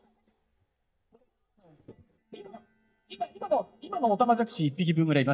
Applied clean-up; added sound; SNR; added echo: neural mask model DeepFilterNet 3.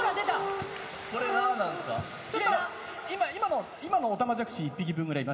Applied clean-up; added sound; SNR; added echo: none; none; none; none.